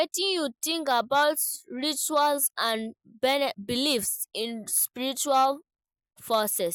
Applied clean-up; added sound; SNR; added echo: none; none; none; none.